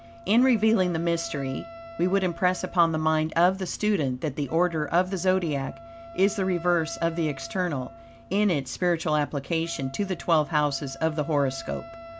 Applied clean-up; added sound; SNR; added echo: none; Wind instrument, woodwind instrument; 19 dB; none.